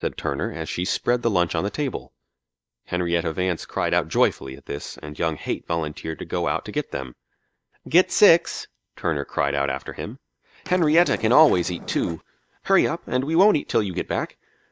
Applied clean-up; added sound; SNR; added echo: neural mask model DeepFilterNet 3.